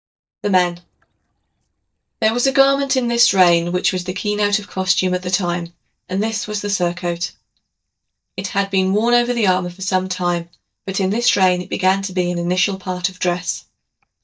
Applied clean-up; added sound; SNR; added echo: neural mask model DeepFilterNet 3.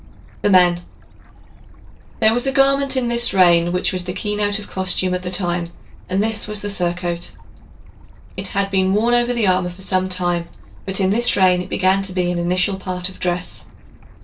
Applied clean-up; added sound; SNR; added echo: none; Stream / Bird; 19 dB; reverberation time 0.2 s.